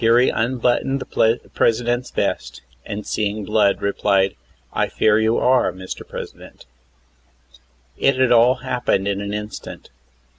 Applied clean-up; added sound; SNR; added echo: none; none; none; none.